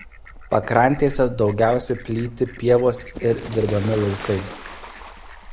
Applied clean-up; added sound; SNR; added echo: none; Fowl; 13 dB; none.